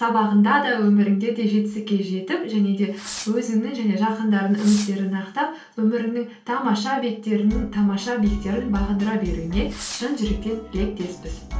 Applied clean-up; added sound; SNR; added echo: none; Fireworks; 17 dB; reverberation time 0.3 s.